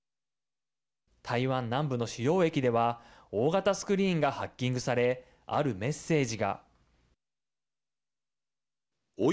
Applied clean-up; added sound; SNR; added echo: none; none; none; none.